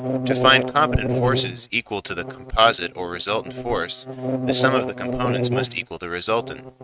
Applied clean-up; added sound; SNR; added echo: neural mask model RNNoise.